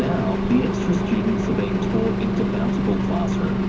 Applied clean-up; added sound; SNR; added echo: none; Engine; -2 dB; reverberation time 0.3 s.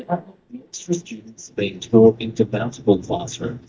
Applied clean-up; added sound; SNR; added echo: neural mask model DeepFilterNet 3.